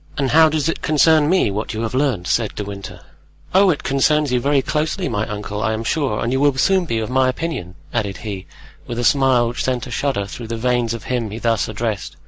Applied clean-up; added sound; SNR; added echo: none; none; none; none.